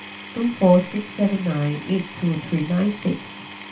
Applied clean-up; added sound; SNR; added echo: none; Power tool; 13 dB; reverberation time 0.2 s.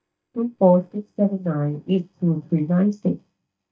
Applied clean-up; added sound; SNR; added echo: neural mask model DeepFilterNet 3.